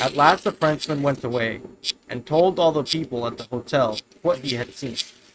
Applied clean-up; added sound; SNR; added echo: neural mask model RNNoise.